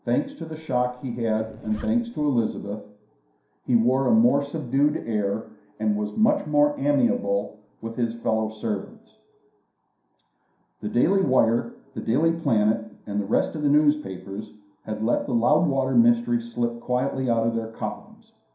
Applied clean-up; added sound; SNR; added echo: none; Zipper (clothing); 20 dB; reverberation time 0.5 s.